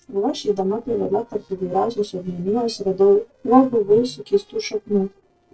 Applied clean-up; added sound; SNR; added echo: neural separator model SepFormer DNS4.